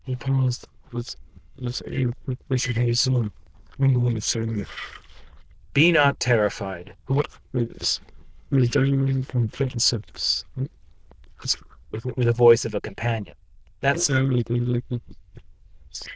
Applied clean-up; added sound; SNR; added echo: neural diffusion model UNIVERSE++.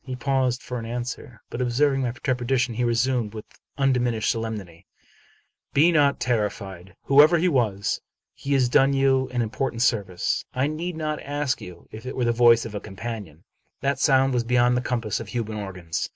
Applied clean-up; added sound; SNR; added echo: none; none; none; none.